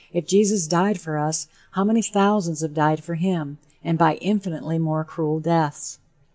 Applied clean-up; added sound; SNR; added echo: none; none; none; none.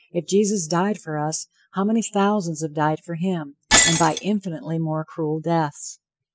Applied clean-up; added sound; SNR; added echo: classical method spectral subtraction.